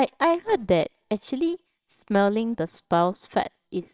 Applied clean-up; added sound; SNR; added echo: neural separator model SepFormer WHAMR!.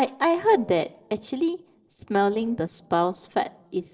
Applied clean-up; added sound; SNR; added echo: neural separator model SepFormer DNS4.